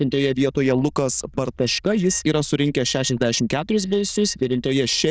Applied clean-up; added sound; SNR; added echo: neural diffusion model UNIVERSE++.